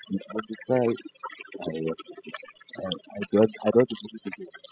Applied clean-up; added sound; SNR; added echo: classical method spectral subtraction.